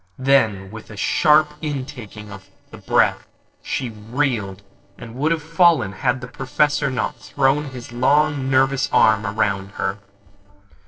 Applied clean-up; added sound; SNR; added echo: neural separator model SepFormer DNS4.